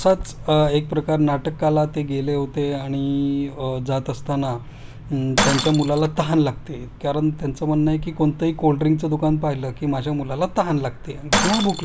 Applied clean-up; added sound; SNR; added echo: none; Shatter; 10 dB; none.